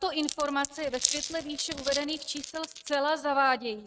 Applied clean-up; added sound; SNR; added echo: neural mask model RNNoise.